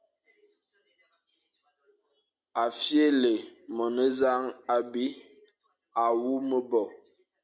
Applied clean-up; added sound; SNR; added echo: none; none; none; none.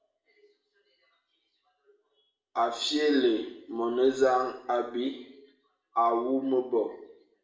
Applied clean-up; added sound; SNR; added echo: none; none; none; reverberation time 0.7 s.